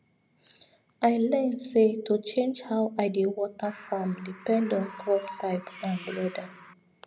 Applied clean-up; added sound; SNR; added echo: none; Bird; 15 dB; none.